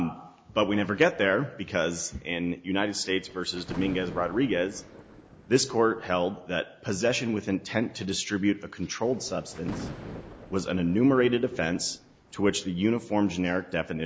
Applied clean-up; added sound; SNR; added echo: none; Thunder; 15 dB; none.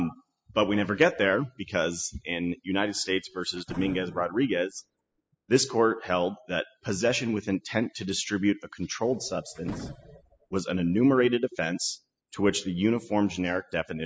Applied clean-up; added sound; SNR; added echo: classical method spectral subtraction.